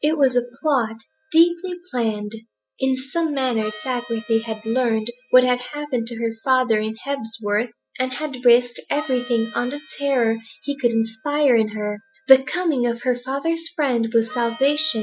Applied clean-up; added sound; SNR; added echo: classical method spectral subtraction.